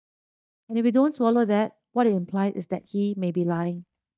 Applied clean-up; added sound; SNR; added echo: neural mask model DeepFilterNet 3.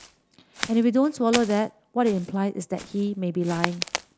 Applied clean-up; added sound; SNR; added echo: none; Walk, footsteps; 11 dB; none.